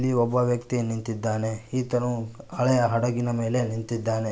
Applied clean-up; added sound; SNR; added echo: none; none; none; none.